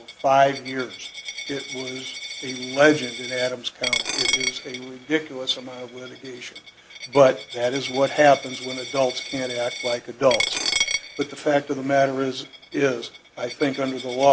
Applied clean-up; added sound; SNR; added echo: none; Coin (dropping); 8 dB; none.